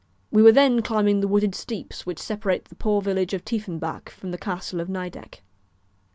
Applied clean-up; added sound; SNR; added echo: none; none; none; none.